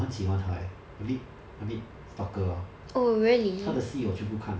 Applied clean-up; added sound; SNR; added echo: none; none; none; none.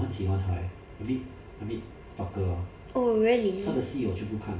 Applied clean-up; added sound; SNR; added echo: none; none; none; reverberation time 2.5 s.